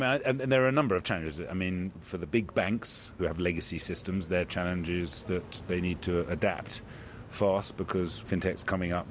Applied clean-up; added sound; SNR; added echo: none; none; none; none.